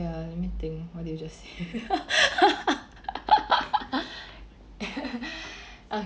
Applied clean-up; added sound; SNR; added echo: none; none; none; none.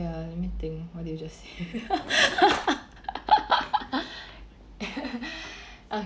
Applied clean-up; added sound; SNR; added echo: none; Cutlery, silverware / Drawer open or close; 7 dB; none.